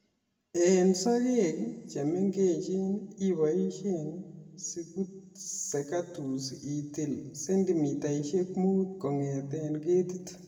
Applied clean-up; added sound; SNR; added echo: none; none; none; reverberation time 1.2 s.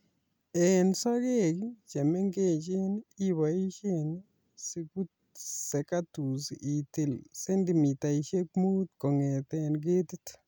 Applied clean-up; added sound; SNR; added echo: none; none; none; none.